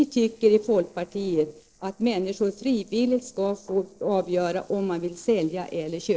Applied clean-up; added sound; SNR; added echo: neural separator model SepFormer DNS4.